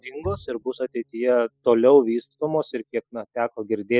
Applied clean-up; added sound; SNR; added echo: classical method spectral subtraction.